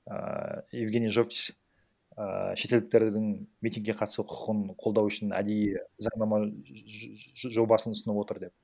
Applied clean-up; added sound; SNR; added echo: none; none; none; none.